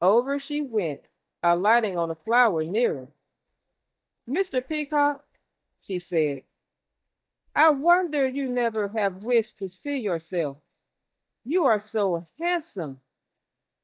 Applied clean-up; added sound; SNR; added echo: neural mask model DeepFilterNet 3.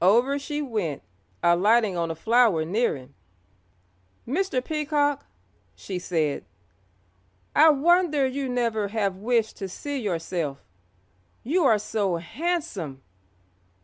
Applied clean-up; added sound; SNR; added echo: none; none; none; none.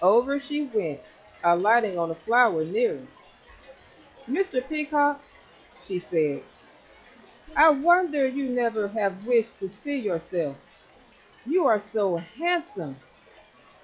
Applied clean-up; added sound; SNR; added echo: classical method log-MMSE.